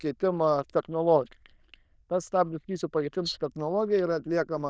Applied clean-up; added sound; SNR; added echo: neural diffusion model UNIVERSE++.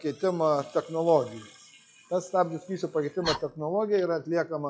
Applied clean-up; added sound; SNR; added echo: classical method log-MMSE.